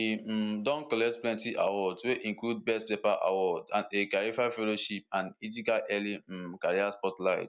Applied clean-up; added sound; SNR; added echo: none; none; none; none.